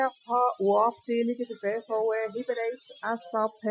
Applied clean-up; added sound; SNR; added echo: classical method Wiener filter.